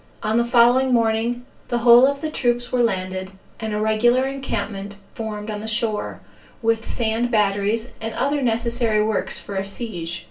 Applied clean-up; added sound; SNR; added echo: none; none; none; reverberation time 0.3 s.